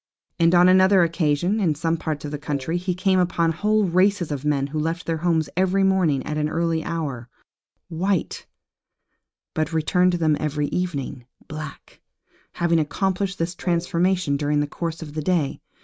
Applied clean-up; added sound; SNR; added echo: neural mask model RNNoise.